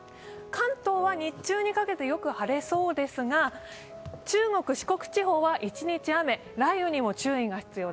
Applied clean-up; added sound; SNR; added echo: none; none; none; none.